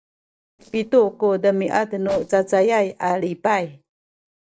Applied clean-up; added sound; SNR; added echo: neural separator model SepFormer DNS4.